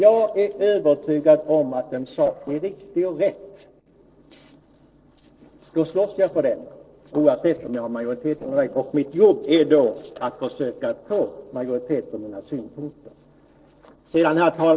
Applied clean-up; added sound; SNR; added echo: neural separator model SepFormer DNS4.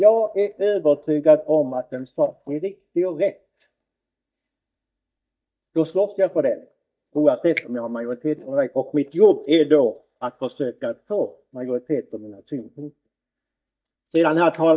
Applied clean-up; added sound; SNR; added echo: neural mask model DeepFilterNet 3.